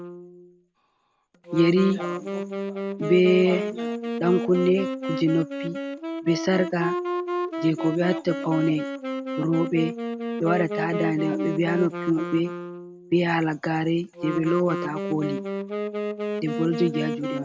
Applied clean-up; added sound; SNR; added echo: none; Wind instrument, woodwind instrument; 5 dB; none.